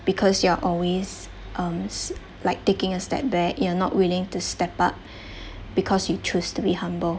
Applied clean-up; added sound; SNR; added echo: none; none; none; none.